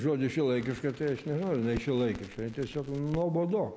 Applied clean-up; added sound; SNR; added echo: none; Crackle; 17 dB; none.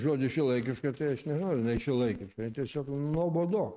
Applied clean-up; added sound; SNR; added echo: neural mask model RNNoise.